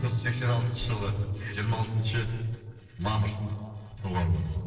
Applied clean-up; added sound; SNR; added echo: neural separator model SepFormer DNS4.